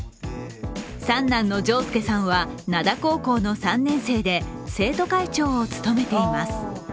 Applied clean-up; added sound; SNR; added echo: none; none; none; none.